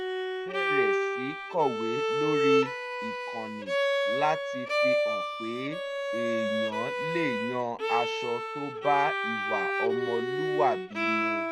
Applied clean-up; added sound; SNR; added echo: none; Bowed string instrument; -4 dB; none.